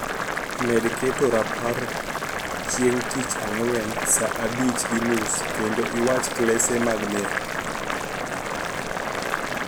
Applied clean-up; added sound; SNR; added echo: none; Boiling; 2 dB; none.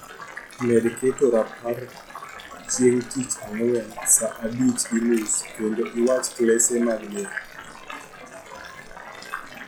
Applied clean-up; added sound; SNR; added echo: classical method log-MMSE.